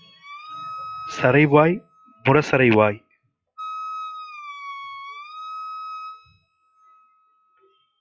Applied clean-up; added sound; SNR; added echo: classical method log-MMSE.